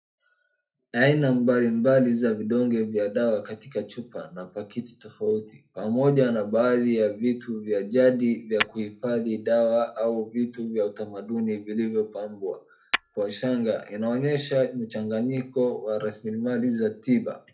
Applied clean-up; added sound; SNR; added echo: none; Tap / Hammer; 12 dB; reverberation time 0.3 s.